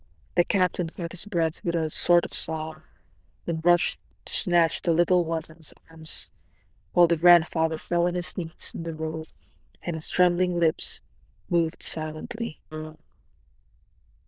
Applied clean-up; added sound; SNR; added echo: neural diffusion model UNIVERSE++.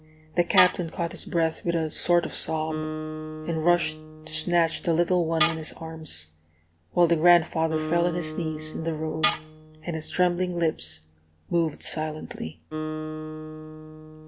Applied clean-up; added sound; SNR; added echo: none; Tools + Acoustic guitar; 8 dB; none.